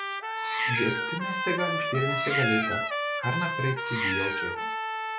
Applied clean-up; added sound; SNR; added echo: none; Trumpet + Meow; -2 dB; none.